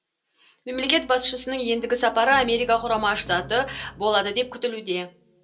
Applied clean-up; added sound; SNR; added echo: none; Piano; 19 dB; reverberation time 0.2 s.